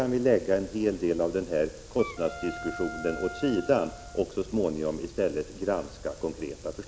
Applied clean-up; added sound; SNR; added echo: none; Wind instrument, woodwind instrument; 14 dB; none.